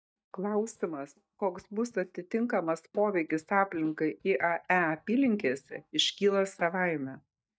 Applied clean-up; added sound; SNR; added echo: neural mask model DeepFilterNet 3.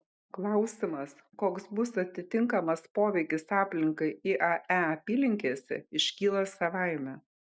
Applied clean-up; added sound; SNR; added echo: none; none; none; none.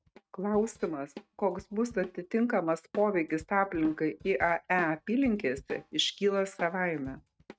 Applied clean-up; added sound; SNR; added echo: neural mask model RNNoise.